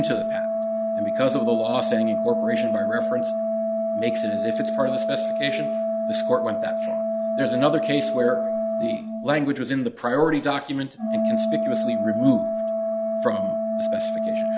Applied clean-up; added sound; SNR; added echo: none; Organ; -2 dB; none.